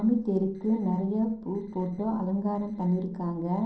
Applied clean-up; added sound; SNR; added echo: neural separator model SepFormer DNS4.